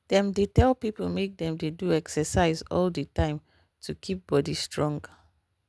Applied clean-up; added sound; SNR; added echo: none; none; none; none.